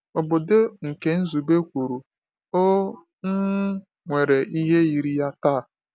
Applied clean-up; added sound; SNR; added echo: none; none; none; none.